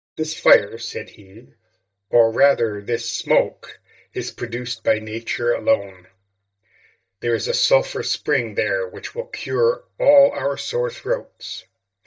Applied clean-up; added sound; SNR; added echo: neural mask model DeepFilterNet 3.